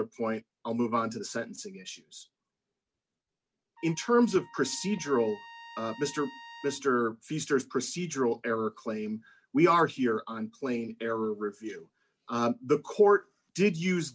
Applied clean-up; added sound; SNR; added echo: none; Trumpet; 20 dB; none.